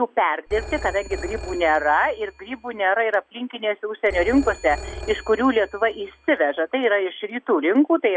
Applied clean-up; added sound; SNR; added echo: none; Telephone; 15 dB; none.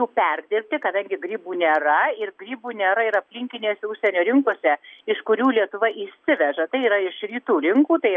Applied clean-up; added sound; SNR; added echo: none; none; none; none.